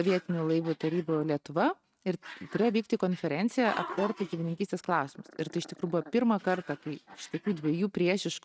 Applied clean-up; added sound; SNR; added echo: neural mask model RNNoise.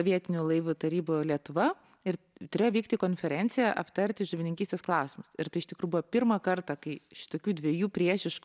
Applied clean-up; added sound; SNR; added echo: none; none; none; none.